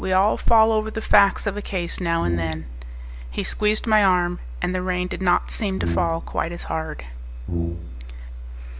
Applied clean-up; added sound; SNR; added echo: none; Brass instrument; 6 dB; none.